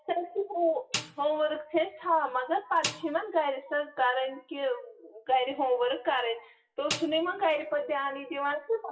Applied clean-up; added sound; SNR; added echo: classical method WPE with log-MMSE.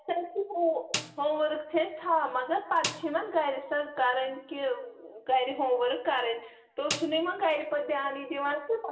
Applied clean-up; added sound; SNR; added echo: none; Snare drum; 11 dB; reverberation time 0.7 s.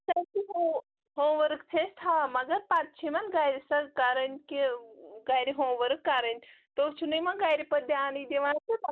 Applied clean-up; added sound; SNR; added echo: none; none; none; none.